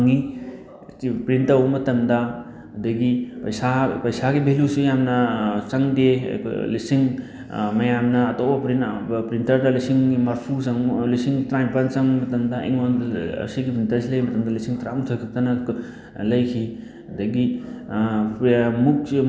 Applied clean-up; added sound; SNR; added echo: none; none; none; none.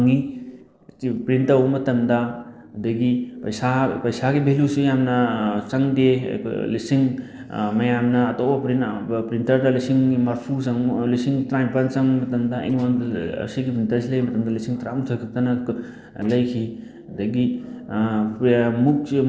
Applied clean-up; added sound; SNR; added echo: neural separator model SepFormer DNS4.